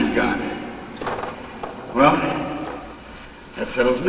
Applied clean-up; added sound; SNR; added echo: none; Coin (dropping); 12 dB; reverberation time 2.7 s.